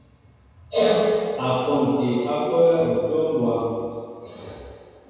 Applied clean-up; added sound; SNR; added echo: none; none; none; reverberation time 1.9 s.